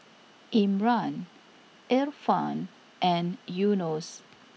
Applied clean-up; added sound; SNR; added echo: none; none; none; none.